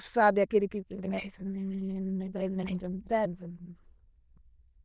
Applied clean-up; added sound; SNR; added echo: neural diffusion model UNIVERSE++.